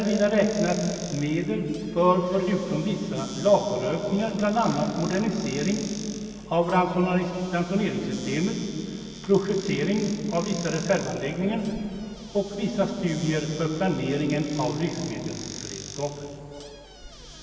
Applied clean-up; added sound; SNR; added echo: none; Squeak / Cupboard open or close; 17 dB; reverberation time 2.6 s.